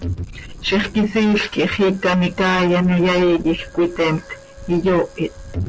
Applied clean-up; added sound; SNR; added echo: none; Wind; 19 dB; none.